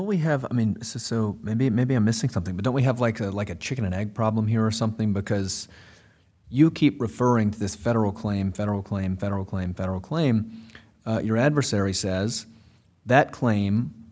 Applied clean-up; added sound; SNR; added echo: none; none; none; none.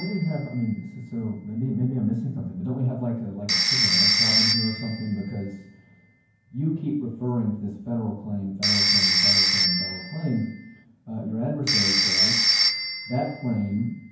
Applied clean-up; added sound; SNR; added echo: none; Telephone; -2 dB; reverberation time 0.9 s.